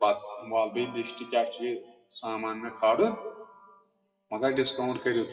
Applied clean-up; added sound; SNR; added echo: classical method WPE with log-MMSE.